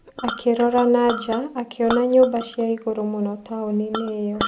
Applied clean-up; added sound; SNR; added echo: none; Chink, clink; 12 dB; none.